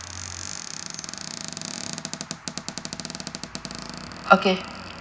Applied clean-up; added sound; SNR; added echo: none; Cupboard open or close; 7 dB; none.